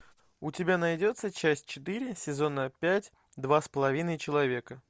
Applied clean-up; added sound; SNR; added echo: none; none; none; none.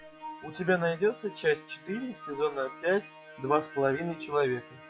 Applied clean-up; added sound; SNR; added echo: classical method log-MMSE.